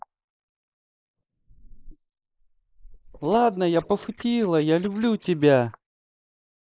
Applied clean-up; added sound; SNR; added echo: neural mask model Resemble Enhance denoiser.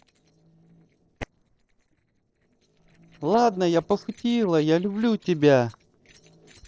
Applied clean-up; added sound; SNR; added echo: neural separator model SepFormer DNS4.